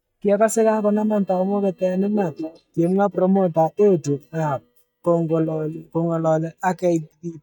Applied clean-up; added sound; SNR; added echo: neural mask model DeepFilterNet 3.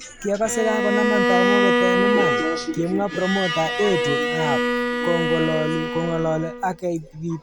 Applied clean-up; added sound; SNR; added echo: none; Bowed string instrument; -1 dB; none.